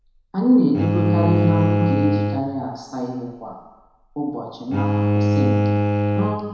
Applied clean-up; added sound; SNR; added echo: none; Bowed string instrument; -2 dB; reverberation time 1.0 s.